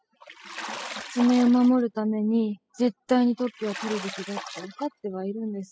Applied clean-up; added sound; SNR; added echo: classical method spectral subtraction.